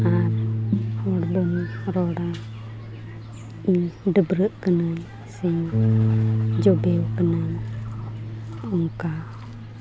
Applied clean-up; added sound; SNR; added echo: none; Bass guitar; 1 dB; none.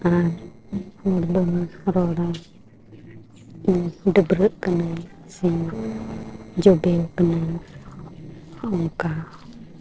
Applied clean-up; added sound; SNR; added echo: neural separator model SepFormer DNS4.